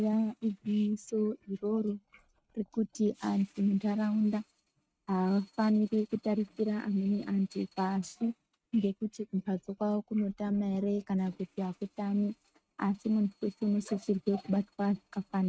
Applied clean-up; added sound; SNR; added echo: neural mask model RNNoise.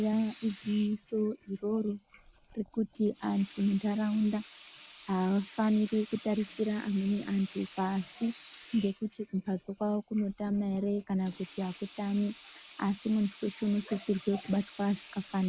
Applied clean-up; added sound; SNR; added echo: none; Sink (filling or washing) / Water tap, faucet; 15 dB; none.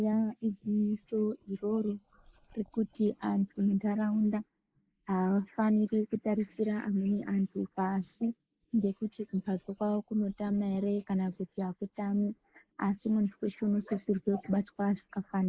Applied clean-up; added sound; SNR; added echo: neural mask model Resemble Enhance denoiser.